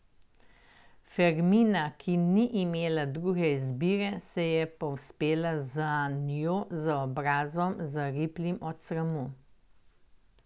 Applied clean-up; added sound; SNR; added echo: none; none; none; none.